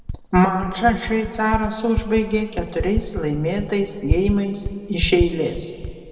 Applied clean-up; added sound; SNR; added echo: none; Typing; 6 dB; reverberation time 1.8 s.